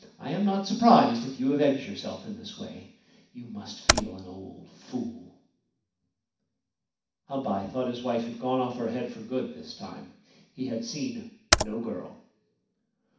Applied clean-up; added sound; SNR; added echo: none; Computer keyboard; -1 dB; reverberation time 0.6 s.